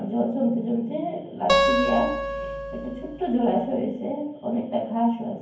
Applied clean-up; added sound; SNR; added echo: none; Acoustic guitar; 0 dB; reverberation time 0.9 s.